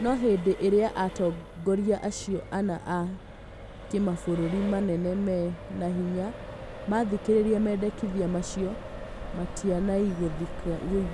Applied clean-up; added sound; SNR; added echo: none; Accelerating, revving, vroom; 11 dB; none.